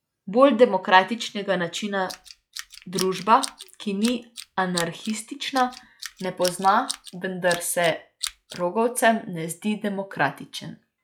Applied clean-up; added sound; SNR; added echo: classical method log-MMSE.